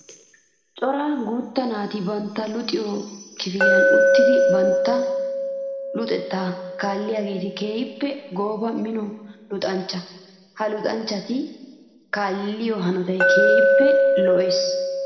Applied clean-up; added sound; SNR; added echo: none; Glass; -4 dB; reverberation time 1.4 s.